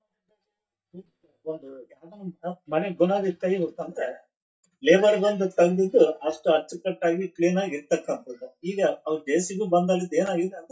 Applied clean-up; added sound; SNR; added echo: neural mask model DeepFilterNet 3.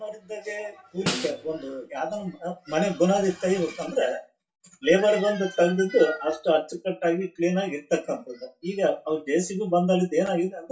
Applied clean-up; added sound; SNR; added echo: none; Snare drum; 9 dB; reverberation time 0.2 s.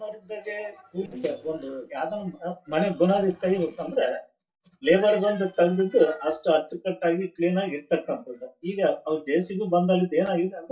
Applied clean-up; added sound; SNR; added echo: neural separator model SepFormer DNS4.